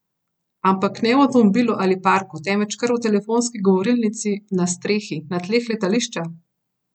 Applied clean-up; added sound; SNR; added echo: none; none; none; none.